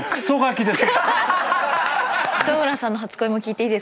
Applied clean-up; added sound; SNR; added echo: none; none; none; none.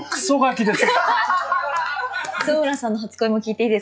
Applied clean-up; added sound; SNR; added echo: classical method log-MMSE.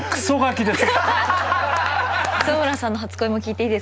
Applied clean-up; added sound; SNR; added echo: none; Domestic sounds, home sounds; 15 dB; none.